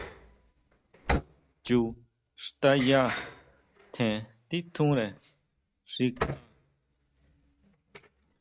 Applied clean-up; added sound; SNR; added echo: neural mask model RNNoise.